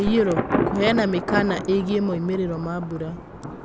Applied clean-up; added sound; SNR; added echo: none; Thunder; 5 dB; none.